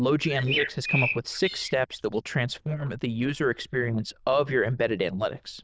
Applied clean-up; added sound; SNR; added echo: neural diffusion model UNIVERSE++.